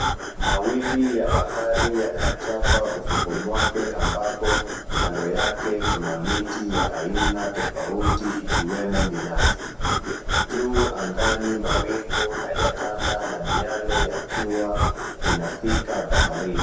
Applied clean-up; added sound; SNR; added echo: none; Breathing; -3 dB; reverberation time 0.7 s.